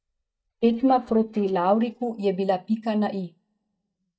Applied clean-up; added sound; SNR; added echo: neural mask model DeepFilterNet 3.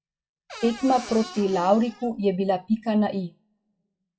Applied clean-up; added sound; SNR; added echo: classical method WPE with log-MMSE.